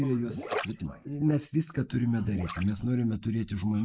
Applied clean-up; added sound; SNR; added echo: neural mask model Resemble Enhance denoiser.